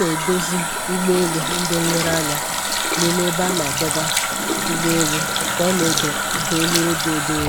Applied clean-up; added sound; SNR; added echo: none; Water tap, faucet; -1 dB; none.